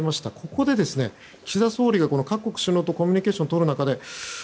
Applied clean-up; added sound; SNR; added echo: none; none; none; none.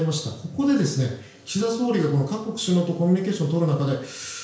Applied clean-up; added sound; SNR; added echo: none; none; none; reverberation time 0.5 s.